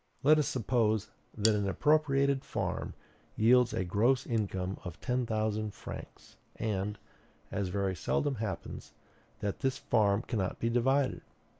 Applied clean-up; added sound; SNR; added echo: neural mask model Resemble Enhance denoiser.